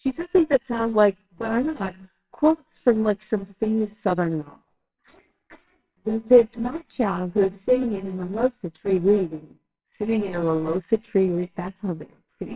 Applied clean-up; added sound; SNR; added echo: neural separator model SepFormer WHAMR!.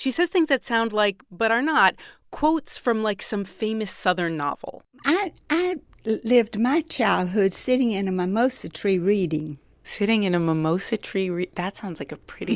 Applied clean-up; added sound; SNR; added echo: none; none; none; none.